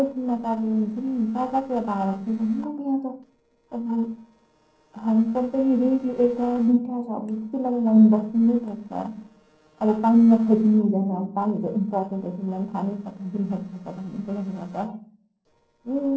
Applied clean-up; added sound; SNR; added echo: neural separator model SepFormer DNS4.